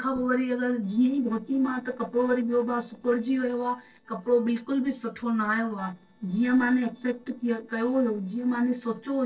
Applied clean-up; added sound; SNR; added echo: neural separator model SepFormer DNS4.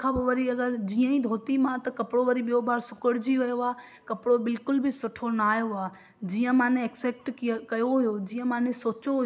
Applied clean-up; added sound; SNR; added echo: none; none; none; none.